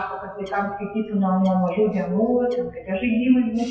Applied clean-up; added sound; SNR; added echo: classical method WPE with log-MMSE.